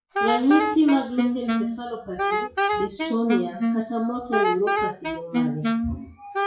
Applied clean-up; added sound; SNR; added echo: classical method WPE with log-MMSE.